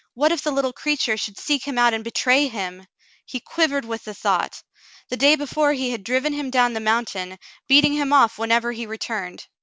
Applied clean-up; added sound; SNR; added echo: none; none; none; none.